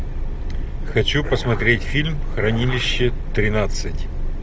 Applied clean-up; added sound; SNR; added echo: none; Dog; 16 dB; none.